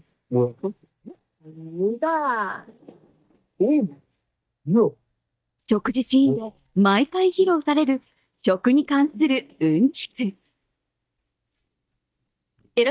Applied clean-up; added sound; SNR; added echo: neural mask model DeepFilterNet 3.